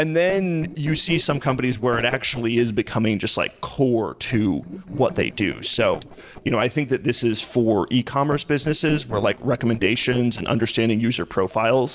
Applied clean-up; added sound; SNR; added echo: neural separator model SepFormer DNS4.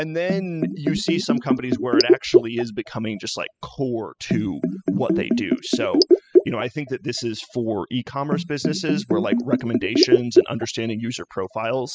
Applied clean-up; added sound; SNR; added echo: classical method spectral subtraction.